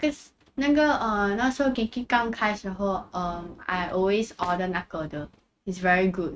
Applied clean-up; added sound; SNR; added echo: neural mask model RNNoise.